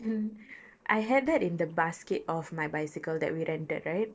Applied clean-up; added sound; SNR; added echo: neural separator model SepFormer DNS4.